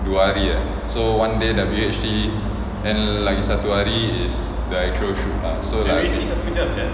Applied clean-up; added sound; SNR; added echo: none; none; none; none.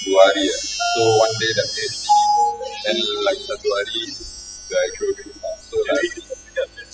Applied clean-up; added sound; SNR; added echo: classical method spectral subtraction.